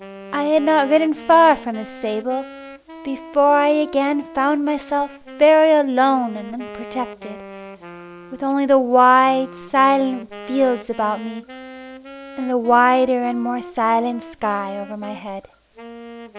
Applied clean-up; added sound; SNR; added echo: none; Wind instrument, woodwind instrument; 18 dB; none.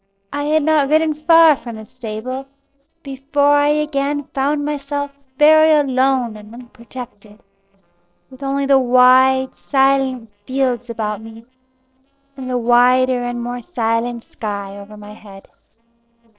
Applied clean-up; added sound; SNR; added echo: neural separator model SepFormer DNS4.